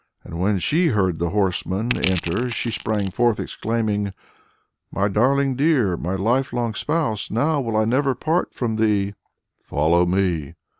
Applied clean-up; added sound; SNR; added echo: none; Crushing; 7 dB; none.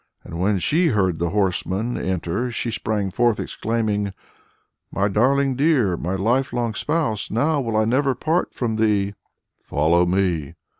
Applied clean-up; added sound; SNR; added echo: none; none; none; none.